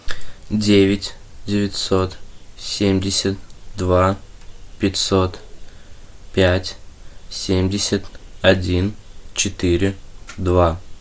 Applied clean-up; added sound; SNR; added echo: none; none; none; none.